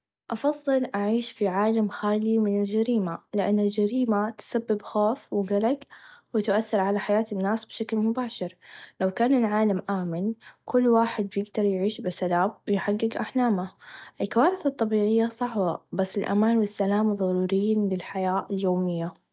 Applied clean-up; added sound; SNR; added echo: none; none; none; none.